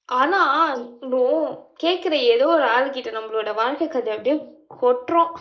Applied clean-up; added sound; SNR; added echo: neural mask model Resemble Enhance denoiser.